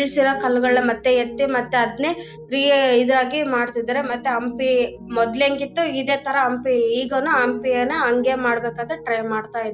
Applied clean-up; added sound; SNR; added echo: none; Piano; 15 dB; none.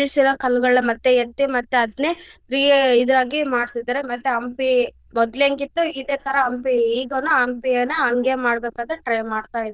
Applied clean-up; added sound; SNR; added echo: neural diffusion model UNIVERSE++.